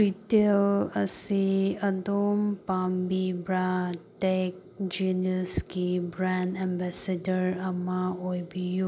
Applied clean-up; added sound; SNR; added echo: none; none; none; none.